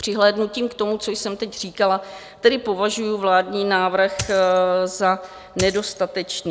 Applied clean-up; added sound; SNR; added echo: none; Coin (dropping); 11 dB; none.